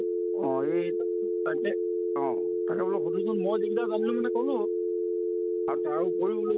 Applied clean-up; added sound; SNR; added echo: none; Telephone; -5 dB; none.